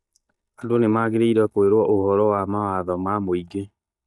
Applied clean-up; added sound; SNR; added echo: neural mask model DeepFilterNet 3.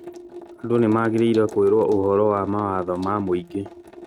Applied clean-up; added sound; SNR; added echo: neural mask model RNNoise.